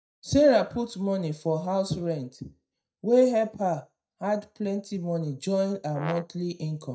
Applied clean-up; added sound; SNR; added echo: neural mask model DeepFilterNet 3.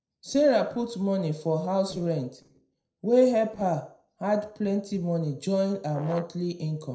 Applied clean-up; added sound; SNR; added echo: neural separator model SepFormer DNS4.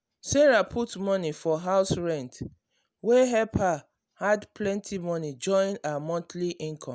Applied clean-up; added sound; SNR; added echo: none; none; none; none.